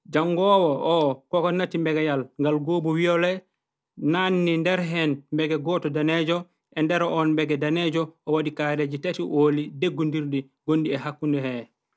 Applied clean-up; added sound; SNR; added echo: none; none; none; none.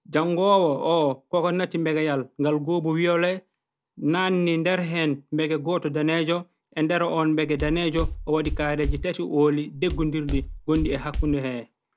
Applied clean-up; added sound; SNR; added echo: none; Walk, footsteps; 6 dB; none.